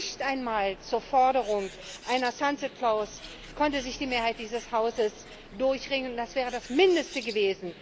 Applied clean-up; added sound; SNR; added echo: none; Bird; 17 dB; none.